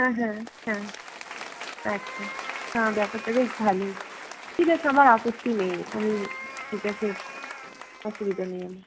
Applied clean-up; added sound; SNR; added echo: none; Meow + Applause; 12 dB; none.